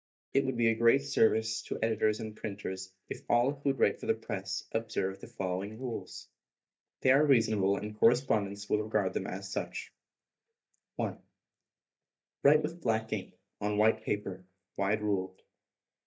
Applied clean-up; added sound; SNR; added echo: neural mask model DeepFilterNet 3.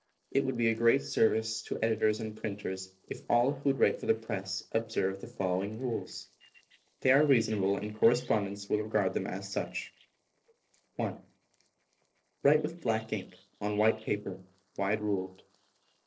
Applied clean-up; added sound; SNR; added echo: neural separator model SepFormer DNS4.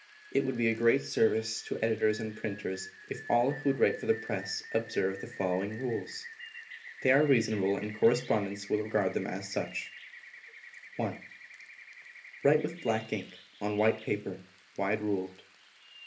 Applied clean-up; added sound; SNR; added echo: none; Rain; 17 dB; reverberation time 0.3 s.